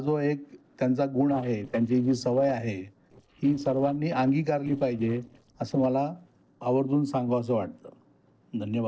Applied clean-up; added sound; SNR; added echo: neural separator model SepFormer DNS4.